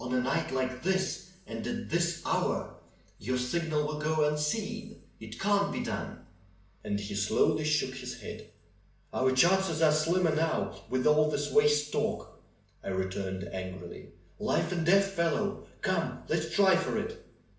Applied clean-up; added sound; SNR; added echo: none; none; none; reverberation time 0.8 s.